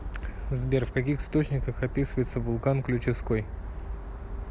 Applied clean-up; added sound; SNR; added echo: none; none; none; none.